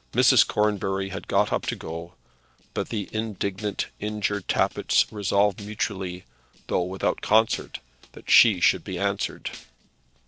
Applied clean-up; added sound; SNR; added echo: neural separator model SepFormer DNS4.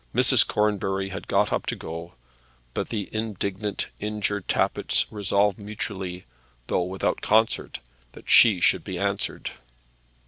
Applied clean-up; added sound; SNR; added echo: none; none; none; none.